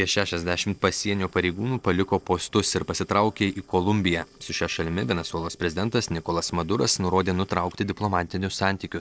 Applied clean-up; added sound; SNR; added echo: neural separator model SepFormer DNS4.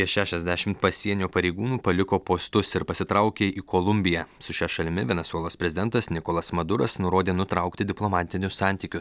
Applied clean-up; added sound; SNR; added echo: none; none; none; none.